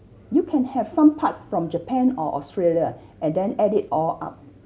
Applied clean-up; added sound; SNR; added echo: none; none; none; none.